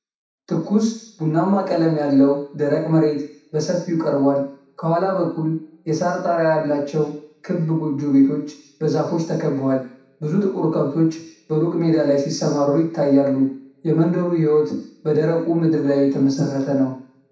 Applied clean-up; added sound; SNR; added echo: none; none; none; reverberation time 0.7 s.